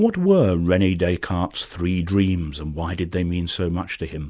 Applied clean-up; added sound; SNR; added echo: none; none; none; none.